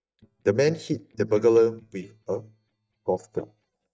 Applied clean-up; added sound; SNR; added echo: neural mask model DeepFilterNet 3.